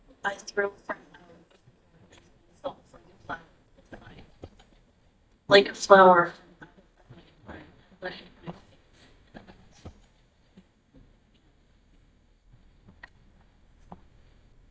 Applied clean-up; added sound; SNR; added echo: neural mask model DeepFilterNet 3.